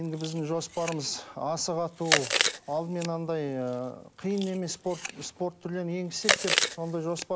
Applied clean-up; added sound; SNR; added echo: none; Chewing, mastication; 1 dB; none.